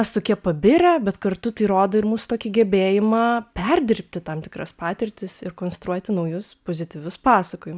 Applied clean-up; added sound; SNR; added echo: none; none; none; none.